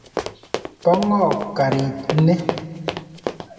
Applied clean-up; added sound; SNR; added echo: none; Run; 7 dB; reverberation time 1.9 s.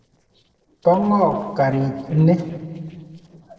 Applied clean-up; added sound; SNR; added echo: neural separator model SepFormer DNS4.